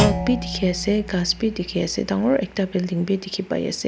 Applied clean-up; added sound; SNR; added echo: none; Thump, thud; 7 dB; none.